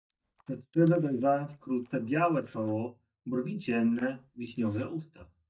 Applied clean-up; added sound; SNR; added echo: neural mask model DeepFilterNet 3.